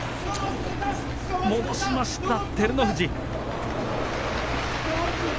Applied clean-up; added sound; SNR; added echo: none; Engine; 4 dB; none.